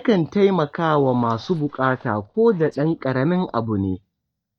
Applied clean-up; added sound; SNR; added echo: neural mask model DeepFilterNet 3.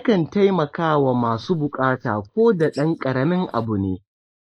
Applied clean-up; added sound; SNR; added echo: neural mask model Resemble Enhance denoiser.